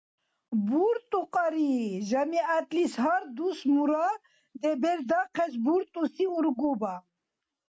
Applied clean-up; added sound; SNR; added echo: none; none; none; none.